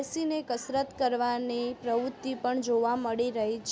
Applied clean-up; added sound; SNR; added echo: none; none; none; none.